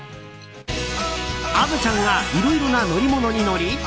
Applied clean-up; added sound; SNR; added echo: none; none; none; none.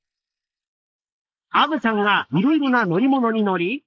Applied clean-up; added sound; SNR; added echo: neural mask model Resemble Enhance denoiser.